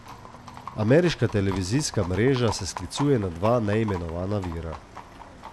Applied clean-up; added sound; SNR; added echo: none; Livestock, farm animals, working animals; 14 dB; none.